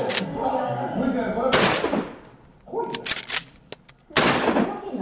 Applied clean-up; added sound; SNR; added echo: none; Gunshot, gunfire; -2 dB; reverberation time 1.0 s.